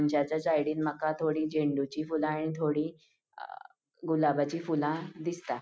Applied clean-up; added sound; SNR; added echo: none; none; none; none.